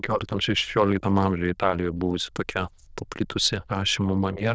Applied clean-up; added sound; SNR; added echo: neural diffusion model UNIVERSE++.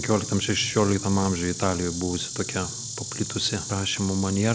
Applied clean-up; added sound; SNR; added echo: none; Insect; 9 dB; none.